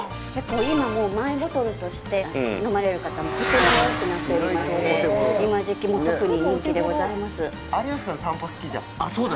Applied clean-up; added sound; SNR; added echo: none; Motorcycle / Accelerating, revving, vroom; 7 dB; none.